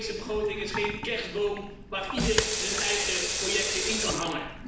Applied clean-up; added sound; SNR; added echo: none; Sink (filling or washing) / Water tap, faucet; 0 dB; reverberation time 0.6 s.